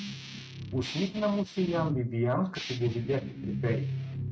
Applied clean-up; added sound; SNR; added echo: neural mask model RNNoise.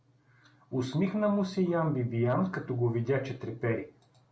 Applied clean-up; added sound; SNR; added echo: none; none; none; none.